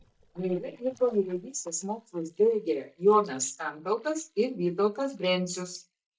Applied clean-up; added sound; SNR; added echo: neural mask model DeepFilterNet 3.